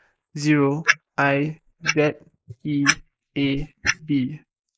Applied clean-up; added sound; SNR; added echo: neural mask model Resemble Enhance denoiser.